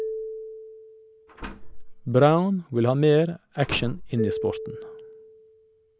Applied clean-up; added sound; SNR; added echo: none; Marimba, xylophone + Slam; 10 dB; none.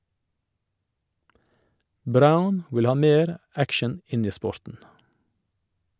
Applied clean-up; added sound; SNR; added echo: none; none; none; none.